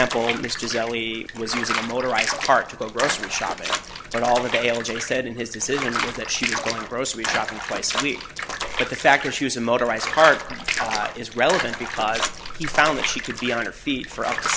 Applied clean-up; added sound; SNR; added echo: none; Bathtub (filling or washing) / Water; 5 dB; none.